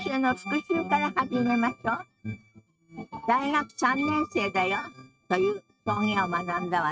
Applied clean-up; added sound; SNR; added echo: neural mask model RNNoise.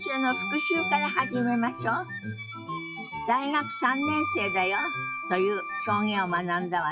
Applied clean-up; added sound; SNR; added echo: classical method log-MMSE.